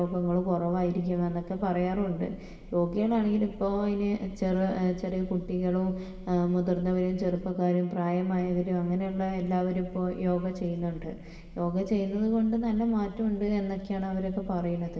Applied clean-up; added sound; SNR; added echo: none; Bird / Breathing; 18 dB; reverberation time 2.2 s.